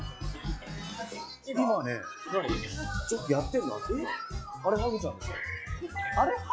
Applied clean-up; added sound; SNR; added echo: classical method log-MMSE.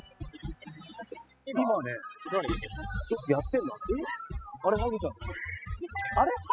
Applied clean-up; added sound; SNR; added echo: classical method spectral subtraction.